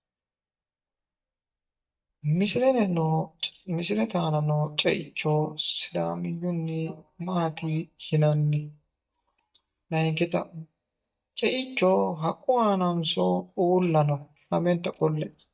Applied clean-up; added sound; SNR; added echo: neural mask model DeepFilterNet 3.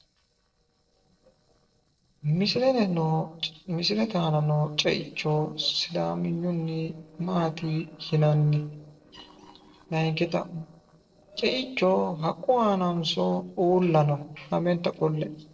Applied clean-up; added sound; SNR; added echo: neural separator model SepFormer DNS4.